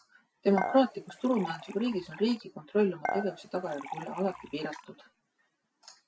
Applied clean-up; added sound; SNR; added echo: none; Dishes, pots, and pans / Chink, clink; 9 dB; none.